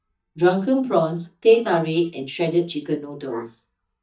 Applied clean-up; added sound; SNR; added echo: neural mask model DeepFilterNet 3.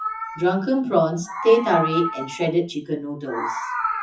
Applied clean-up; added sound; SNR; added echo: classical method WPE with log-MMSE.